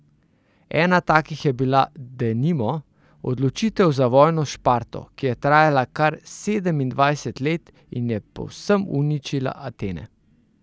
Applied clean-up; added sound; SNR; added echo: none; none; none; none.